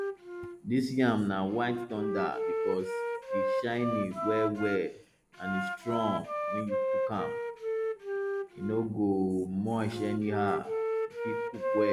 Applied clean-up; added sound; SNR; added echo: none; Wind instrument, woodwind instrument; 2 dB; none.